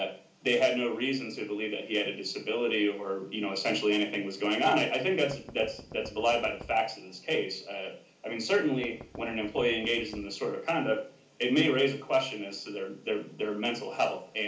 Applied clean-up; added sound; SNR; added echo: none; Knock; 18 dB; reverberation time 0.4 s.